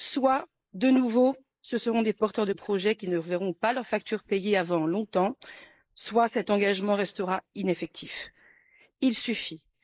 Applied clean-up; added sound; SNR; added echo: neural mask model Resemble Enhance denoiser.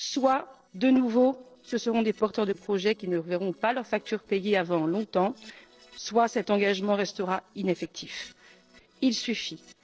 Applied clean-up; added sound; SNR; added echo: neural separator model SepFormer DNS4.